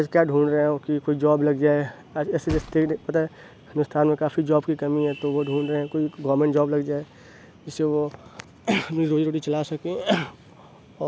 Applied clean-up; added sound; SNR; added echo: none; Thump, thud; 16 dB; none.